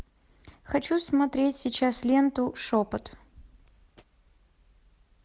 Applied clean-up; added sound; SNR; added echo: none; none; none; none.